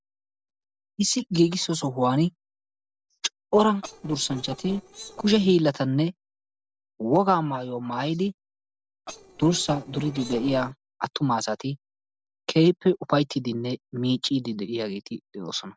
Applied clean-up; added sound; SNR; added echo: neural separator model SepFormer DNS4.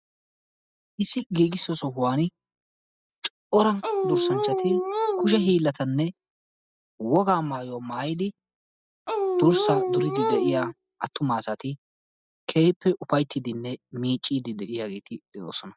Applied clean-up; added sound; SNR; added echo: classical method spectral subtraction.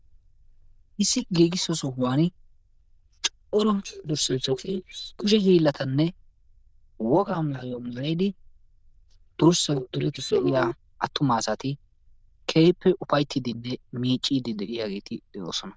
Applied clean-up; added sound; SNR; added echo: neural diffusion model UNIVERSE++.